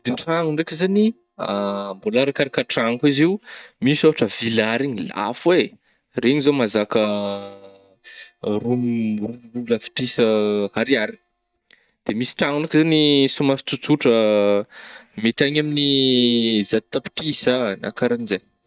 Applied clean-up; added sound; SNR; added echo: neural mask model DeepFilterNet 3.